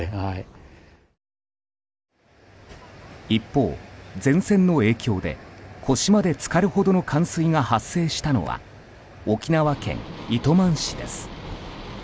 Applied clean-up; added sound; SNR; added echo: none; none; none; none.